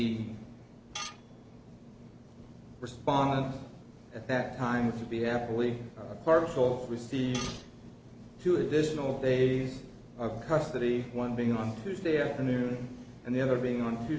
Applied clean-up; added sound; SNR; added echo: none; Tools; 13 dB; none.